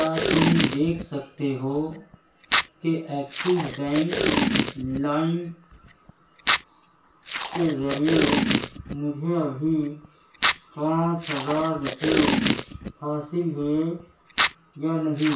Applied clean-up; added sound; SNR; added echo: none; Packing tape, duct tape; -1 dB; reverberation time 0.3 s.